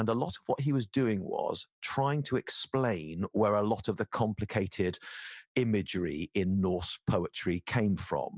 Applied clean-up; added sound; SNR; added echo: none; none; none; none.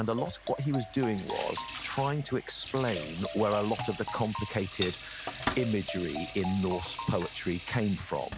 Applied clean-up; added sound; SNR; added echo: none; Marimba, xylophone + Sink (filling or washing) / Water tap, faucet; 7 dB; none.